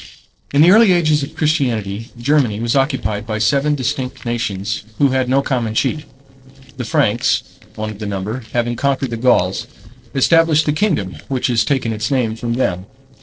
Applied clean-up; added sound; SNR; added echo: neural separator model SepFormer DNS4.